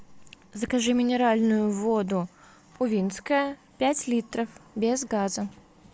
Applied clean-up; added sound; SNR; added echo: none; none; none; none.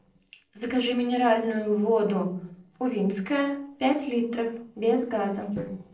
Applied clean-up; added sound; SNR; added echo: neural separator model SepFormer DNS4.